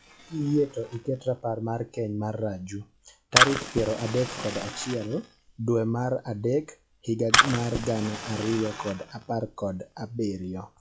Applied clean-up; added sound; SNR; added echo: classical method log-MMSE.